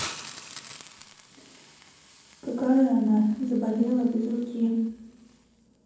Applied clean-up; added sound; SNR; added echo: none; Hiss; 18 dB; reverberation time 1.2 s.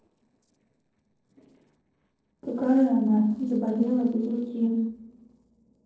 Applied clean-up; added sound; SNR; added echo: neural separator model SepFormer DNS4.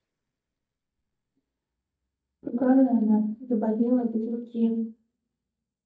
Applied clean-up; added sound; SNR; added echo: neural mask model DeepFilterNet 3.